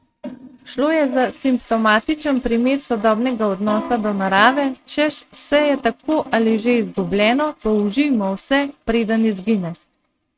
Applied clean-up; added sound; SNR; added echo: neural mask model RNNoise.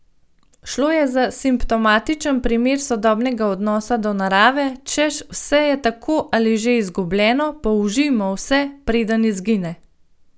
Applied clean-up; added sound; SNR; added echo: none; none; none; none.